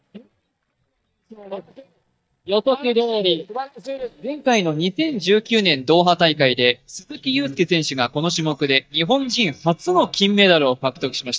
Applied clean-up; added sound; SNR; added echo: neural mask model DeepFilterNet 3.